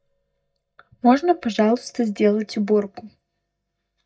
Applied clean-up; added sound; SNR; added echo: neural mask model DeepFilterNet 3.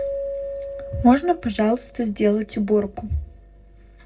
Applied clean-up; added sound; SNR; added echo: neural separator model SepFormer DNS4.